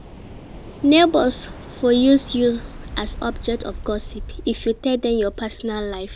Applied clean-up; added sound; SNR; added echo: none; Waves, surf; 14 dB; none.